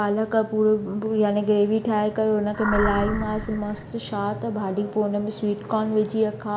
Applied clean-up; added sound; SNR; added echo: none; Animal; 6 dB; none.